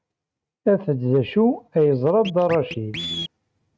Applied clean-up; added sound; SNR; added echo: neural mask model RNNoise.